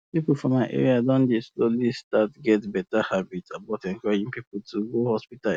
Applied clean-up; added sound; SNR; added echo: none; none; none; none.